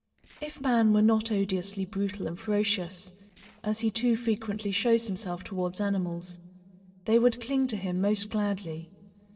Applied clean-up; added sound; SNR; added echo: neural separator model SepFormer DNS4.